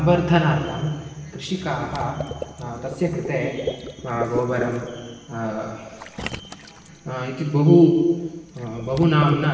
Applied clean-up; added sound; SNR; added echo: none; Water / Liquid; 14 dB; reverberation time 1.3 s.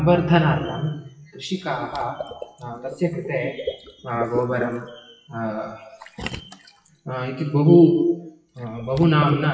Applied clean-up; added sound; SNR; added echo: classical method WPE with log-MMSE.